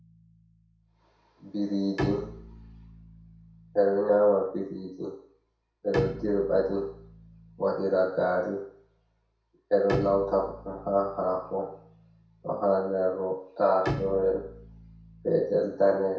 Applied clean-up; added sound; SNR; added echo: none; Bowed string instrument; 12 dB; reverberation time 0.6 s.